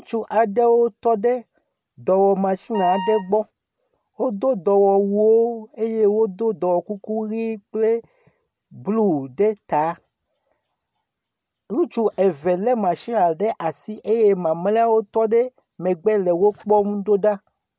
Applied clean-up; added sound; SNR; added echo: none; Wind instrument, woodwind instrument; 10 dB; none.